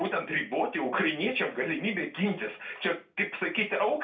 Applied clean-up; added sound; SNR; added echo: none; none; none; reverberation time 0.3 s.